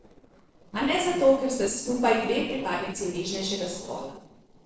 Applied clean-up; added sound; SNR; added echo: neural separator model SepFormer DNS4.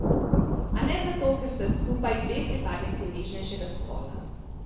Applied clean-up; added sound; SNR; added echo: none; Thunder; -4 dB; reverberation time 1.0 s.